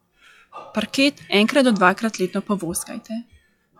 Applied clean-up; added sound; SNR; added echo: classical method log-MMSE.